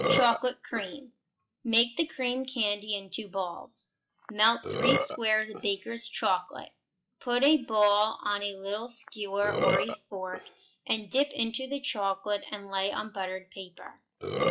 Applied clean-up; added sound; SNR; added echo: classical method log-MMSE.